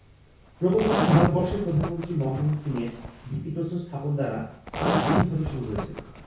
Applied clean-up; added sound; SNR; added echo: none; Zipper (clothing); 4 dB; reverberation time 0.6 s.